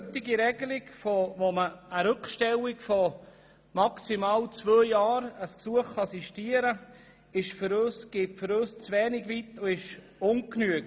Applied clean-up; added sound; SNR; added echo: none; none; none; none.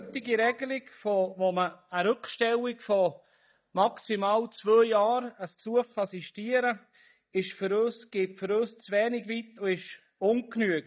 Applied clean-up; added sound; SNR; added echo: neural mask model DeepFilterNet 3.